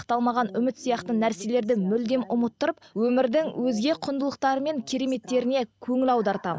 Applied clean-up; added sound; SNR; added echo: none; none; none; none.